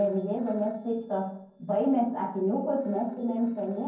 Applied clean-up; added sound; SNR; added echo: neural separator model SepFormer DNS4.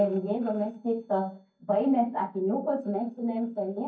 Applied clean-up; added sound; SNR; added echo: neural mask model DeepFilterNet 3.